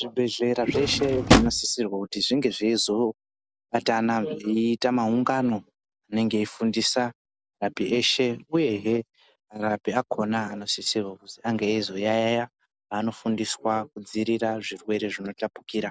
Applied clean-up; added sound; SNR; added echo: none; Drawer open or close; -2 dB; none.